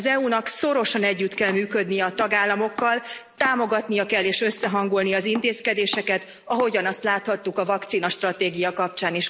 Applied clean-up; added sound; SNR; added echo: none; Domestic sounds, home sounds; 18 dB; none.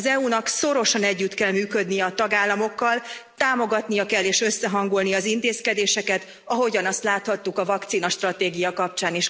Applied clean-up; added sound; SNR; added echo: none; none; none; none.